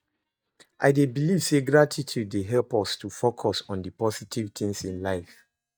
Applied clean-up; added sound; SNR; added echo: neural mask model DeepFilterNet 3.